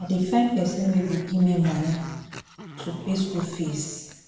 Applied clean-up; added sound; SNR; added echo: none; Growling; 17 dB; reverberation time 1.0 s.